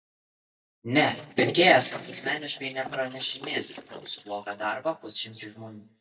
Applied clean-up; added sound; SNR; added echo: neural mask model DeepFilterNet 3.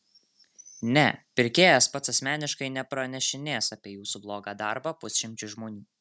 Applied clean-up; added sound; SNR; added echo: none; none; none; none.